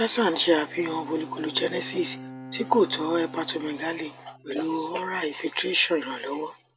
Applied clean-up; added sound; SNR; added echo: none; Bowed string instrument; 18 dB; none.